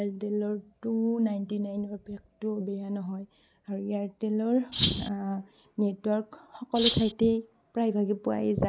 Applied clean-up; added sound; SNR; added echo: none; Rattle (instrument); 0 dB; none.